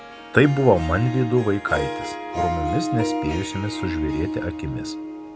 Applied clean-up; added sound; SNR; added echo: none; Harp; 5 dB; none.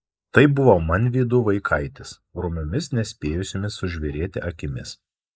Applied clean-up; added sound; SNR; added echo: neural mask model Resemble Enhance denoiser.